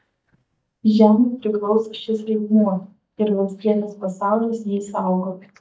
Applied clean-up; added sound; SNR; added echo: neural mask model DeepFilterNet 3.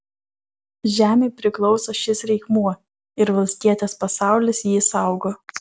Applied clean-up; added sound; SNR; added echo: none; none; none; none.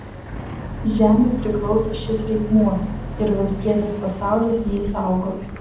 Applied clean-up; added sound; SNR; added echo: none; Boat, Water vehicle; 9 dB; reverberation time 0.8 s.